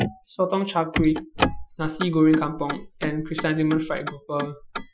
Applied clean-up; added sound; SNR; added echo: classical method Wiener filter.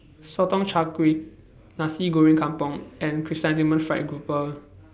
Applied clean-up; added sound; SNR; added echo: none; none; none; none.